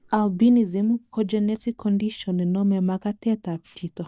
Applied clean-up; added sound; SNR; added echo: neural mask model DeepFilterNet 3.